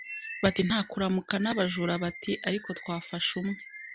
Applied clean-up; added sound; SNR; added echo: none; Bird; 13 dB; none.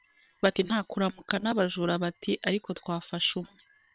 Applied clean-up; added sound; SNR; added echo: neural separator model SepFormer WHAM!.